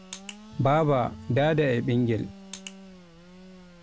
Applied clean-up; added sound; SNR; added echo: none; Sawing / Engine; 20 dB; none.